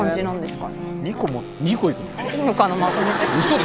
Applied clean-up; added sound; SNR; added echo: none; Alarm / Door; 14 dB; none.